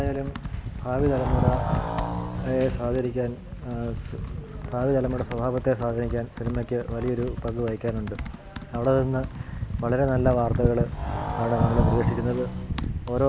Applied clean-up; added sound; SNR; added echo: none; Computer keyboard + Motorcycle; 7 dB; none.